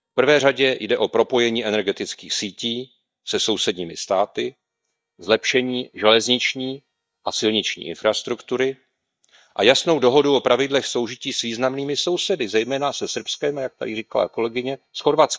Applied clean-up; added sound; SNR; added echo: neural mask model DeepFilterNet 3.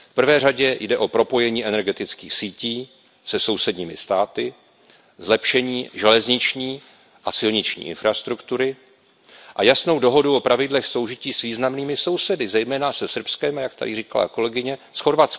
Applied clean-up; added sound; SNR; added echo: none; none; none; none.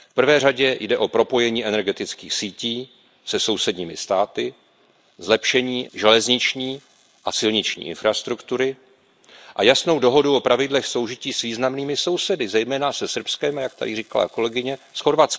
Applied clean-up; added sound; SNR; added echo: neural mask model Resemble Enhance denoiser.